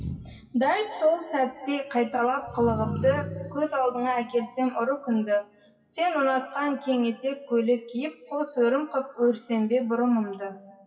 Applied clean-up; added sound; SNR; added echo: classical method WPE with log-MMSE.